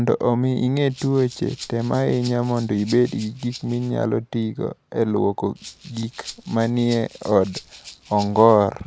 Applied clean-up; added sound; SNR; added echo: none; Rattle (instrument); 20 dB; none.